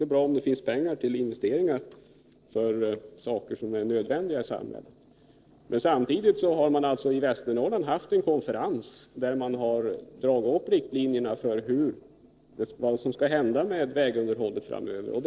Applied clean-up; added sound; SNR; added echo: neural separator model SepFormer DNS4.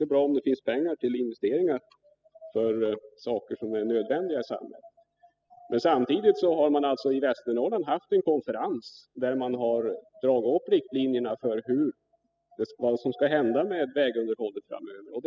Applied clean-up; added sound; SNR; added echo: classical method spectral subtraction.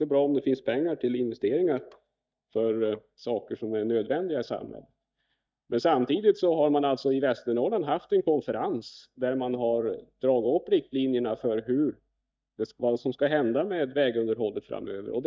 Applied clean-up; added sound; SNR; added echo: neural mask model DeepFilterNet 3.